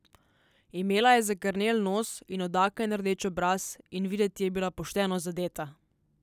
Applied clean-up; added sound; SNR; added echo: none; none; none; none.